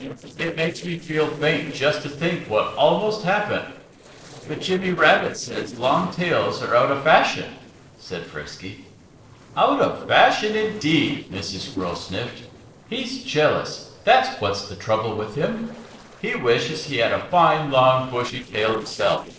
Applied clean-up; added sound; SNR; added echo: neural separator model SepFormer DNS4.